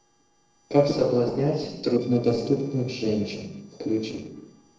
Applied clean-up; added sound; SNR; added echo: neural separator model SepFormer DNS4.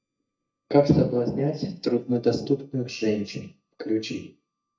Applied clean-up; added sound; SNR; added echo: neural mask model DeepFilterNet 3.